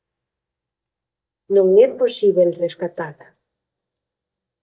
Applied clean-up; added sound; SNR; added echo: neural mask model DeepFilterNet 3.